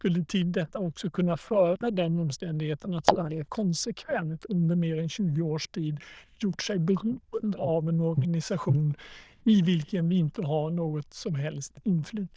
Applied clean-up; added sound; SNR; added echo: neural diffusion model UNIVERSE++.